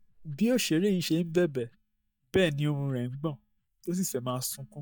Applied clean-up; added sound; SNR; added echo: neural mask model DeepFilterNet 3.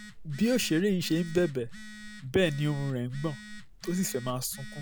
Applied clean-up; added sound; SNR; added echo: none; Telephone; 14 dB; none.